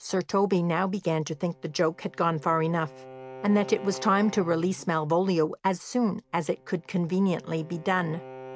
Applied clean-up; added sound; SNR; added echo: none; Bowed string instrument; 19 dB; none.